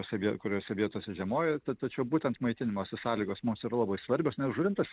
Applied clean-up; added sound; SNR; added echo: none; none; none; none.